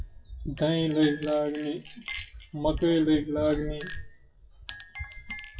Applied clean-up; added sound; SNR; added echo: classical method WPE with log-MMSE.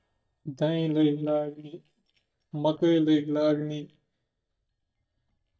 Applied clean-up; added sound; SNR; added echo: neural mask model DeepFilterNet 3.